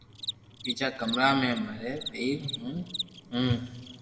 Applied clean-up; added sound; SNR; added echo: none; Cricket; 10 dB; reverberation time 1.5 s.